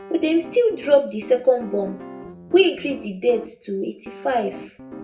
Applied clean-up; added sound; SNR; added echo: none; Piano; 17 dB; reverberation time 0.4 s.